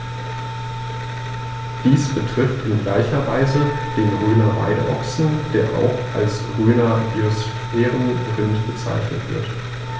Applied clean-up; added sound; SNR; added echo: none; Wind instrument, woodwind instrument; 15 dB; none.